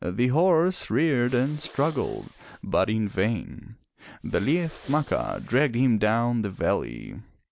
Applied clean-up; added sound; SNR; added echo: none; Respiratory sounds; 20 dB; none.